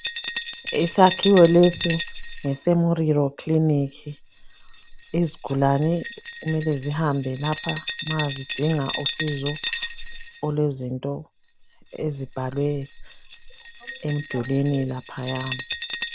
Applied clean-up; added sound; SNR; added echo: none; Glass; 5 dB; none.